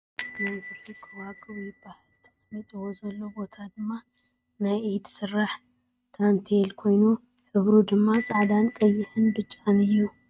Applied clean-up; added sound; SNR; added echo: neural mask model RNNoise.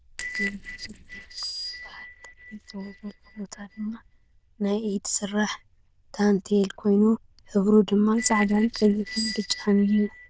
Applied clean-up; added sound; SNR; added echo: neural diffusion model UNIVERSE++.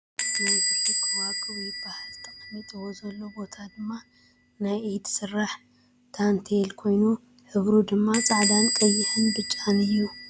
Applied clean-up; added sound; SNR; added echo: none; Door / Bell; 3 dB; none.